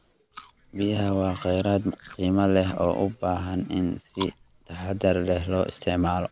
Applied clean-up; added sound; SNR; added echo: none; Chewing, mastication; 20 dB; none.